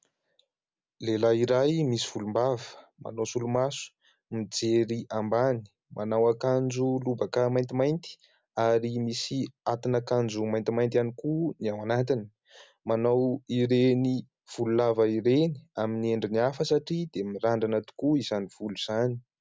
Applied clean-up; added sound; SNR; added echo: none; none; none; none.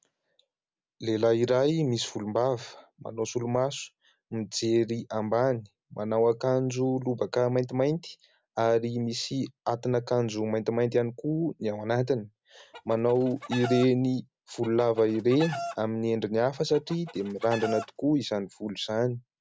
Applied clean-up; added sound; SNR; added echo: none; Chicken, rooster; 12 dB; none.